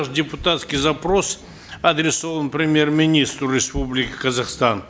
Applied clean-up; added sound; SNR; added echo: none; none; none; none.